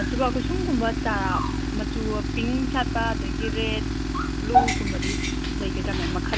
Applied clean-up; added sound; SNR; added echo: none; Tools + Dog; -4 dB; none.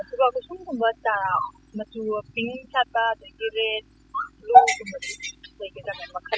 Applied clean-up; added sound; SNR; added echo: classical method spectral subtraction.